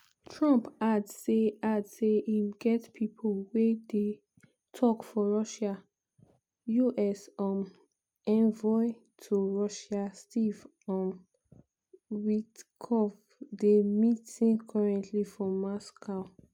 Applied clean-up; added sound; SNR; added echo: none; none; none; none.